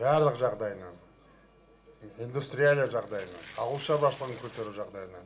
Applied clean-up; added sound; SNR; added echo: none; Tearing; 18 dB; reverberation time 0.5 s.